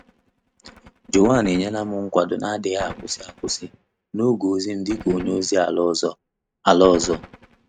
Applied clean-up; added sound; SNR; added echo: neural mask model RNNoise.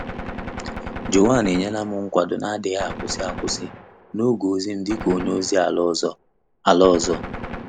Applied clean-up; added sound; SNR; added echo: none; Gunshot, gunfire; 11 dB; none.